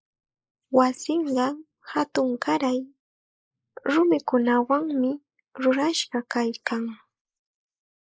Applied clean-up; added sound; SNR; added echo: neural mask model Resemble Enhance denoiser.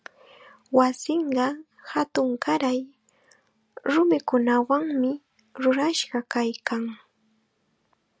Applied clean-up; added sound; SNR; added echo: none; none; none; none.